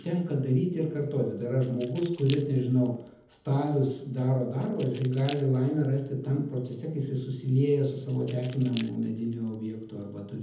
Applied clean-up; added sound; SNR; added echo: none; Keys jangling; 19 dB; reverberation time 1.0 s.